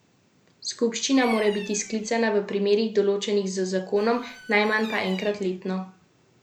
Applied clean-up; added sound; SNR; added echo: none; Bird vocalization, bird call, bird song; 19 dB; none.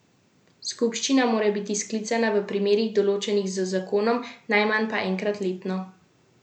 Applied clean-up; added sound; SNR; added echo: none; none; none; none.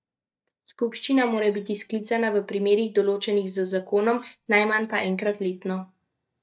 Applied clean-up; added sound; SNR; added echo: neural mask model DeepFilterNet 3.